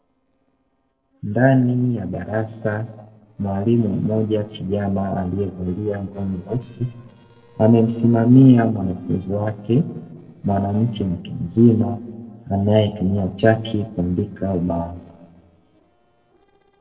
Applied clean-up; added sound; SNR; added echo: neural separator model SepFormer DNS4.